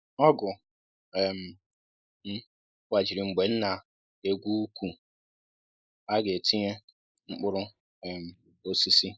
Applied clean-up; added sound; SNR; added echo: neural mask model Resemble Enhance denoiser.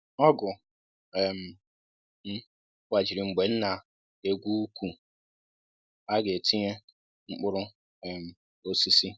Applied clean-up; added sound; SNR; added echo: none; none; none; none.